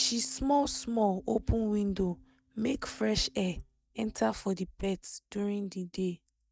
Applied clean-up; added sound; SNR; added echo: neural mask model DeepFilterNet 3.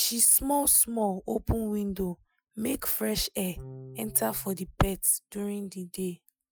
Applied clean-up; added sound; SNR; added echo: classical method Wiener filter.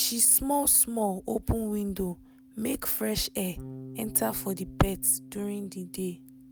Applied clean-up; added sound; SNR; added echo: none; Bass guitar; 18 dB; none.